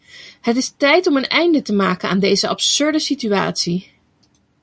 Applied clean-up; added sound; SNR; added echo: none; none; none; none.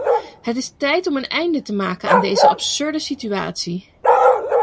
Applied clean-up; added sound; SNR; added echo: none; Bark; -3 dB; none.